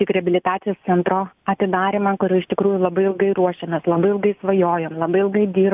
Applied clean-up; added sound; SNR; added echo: none; none; none; none.